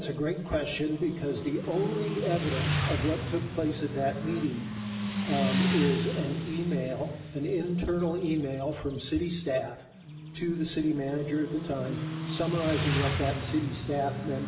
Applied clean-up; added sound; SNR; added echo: none; Motorcycle; 3 dB; reverberation time 0.8 s.